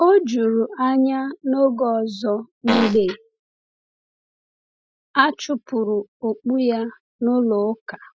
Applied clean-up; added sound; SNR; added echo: classical method Wiener filter.